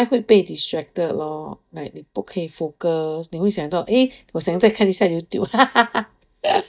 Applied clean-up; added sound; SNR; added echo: neural mask model DeepFilterNet 3.